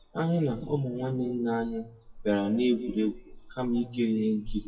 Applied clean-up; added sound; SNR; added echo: classical method WPE with log-MMSE.